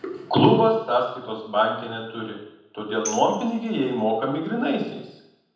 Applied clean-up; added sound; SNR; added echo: none; Tambourine; 15 dB; reverberation time 0.8 s.